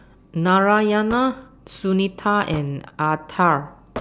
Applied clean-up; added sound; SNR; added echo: none; Hammer / Wood; 20 dB; none.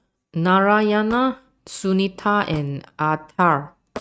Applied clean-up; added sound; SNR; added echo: neural mask model RNNoise.